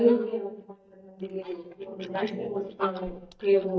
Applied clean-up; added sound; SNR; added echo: neural mask model DeepFilterNet 3.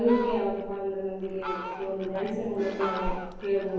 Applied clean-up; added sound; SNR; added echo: none; Fowl; 8 dB; reverberation time 1.3 s.